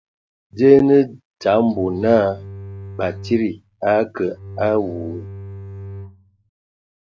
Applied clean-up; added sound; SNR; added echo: none; Bowed string instrument; 14 dB; none.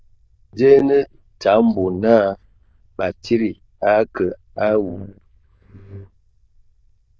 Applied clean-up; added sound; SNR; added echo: neural diffusion model UNIVERSE++.